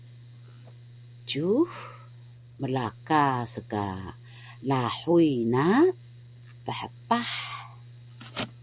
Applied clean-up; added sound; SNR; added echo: none; Mechanical fan; 20 dB; none.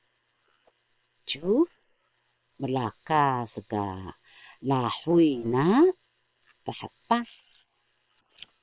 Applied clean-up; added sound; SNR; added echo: neural separator model SepFormer WHAM!.